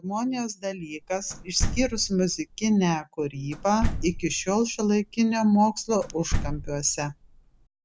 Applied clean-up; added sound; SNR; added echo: none; Slam; 6 dB; none.